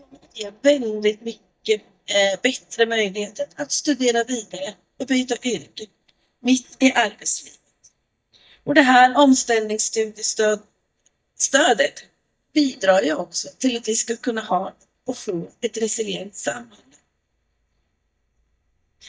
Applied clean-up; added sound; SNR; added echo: neural mask model DeepFilterNet 3.